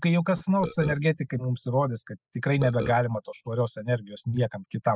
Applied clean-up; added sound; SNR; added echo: classical method spectral subtraction.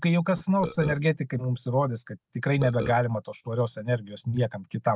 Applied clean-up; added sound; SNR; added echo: none; Burping, eructation; 8 dB; none.